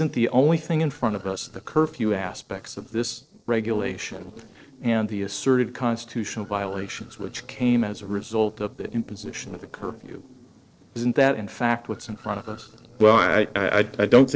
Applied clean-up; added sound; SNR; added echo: neural separator model SepFormer DNS4.